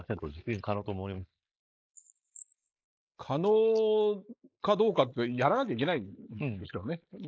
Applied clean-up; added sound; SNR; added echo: neural mask model Resemble Enhance denoiser.